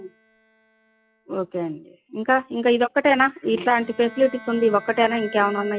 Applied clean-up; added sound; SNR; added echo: classical method log-MMSE.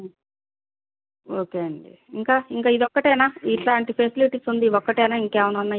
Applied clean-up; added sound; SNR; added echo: none; none; none; none.